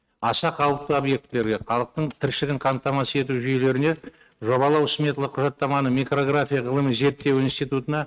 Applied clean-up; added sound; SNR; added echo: neural mask model RNNoise.